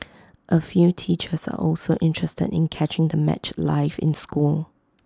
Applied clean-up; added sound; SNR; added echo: none; none; none; none.